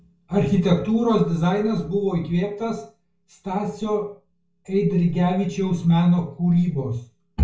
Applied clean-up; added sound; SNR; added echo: none; none; none; reverberation time 0.4 s.